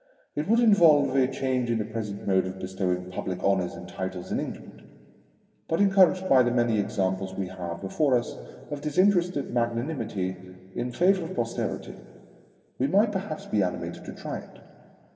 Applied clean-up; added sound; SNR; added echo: none; none; none; reverberation time 2.3 s.